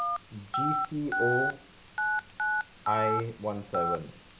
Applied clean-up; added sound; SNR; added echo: none; Telephone; -3 dB; none.